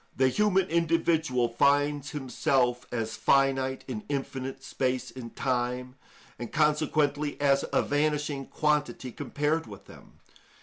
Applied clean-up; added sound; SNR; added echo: none; none; none; none.